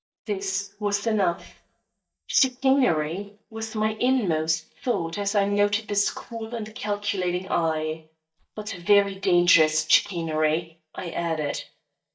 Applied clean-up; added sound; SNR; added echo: neural mask model DeepFilterNet 3.